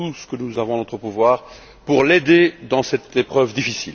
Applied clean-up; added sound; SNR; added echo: none; none; none; none.